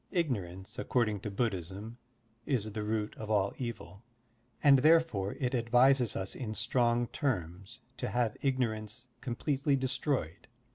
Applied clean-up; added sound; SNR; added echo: none; none; none; none.